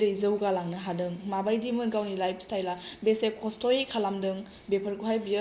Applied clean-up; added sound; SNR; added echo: none; none; none; none.